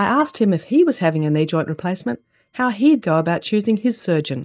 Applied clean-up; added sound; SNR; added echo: neural mask model DeepFilterNet 3.